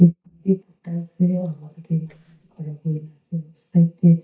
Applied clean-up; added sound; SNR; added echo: neural mask model DeepFilterNet 3.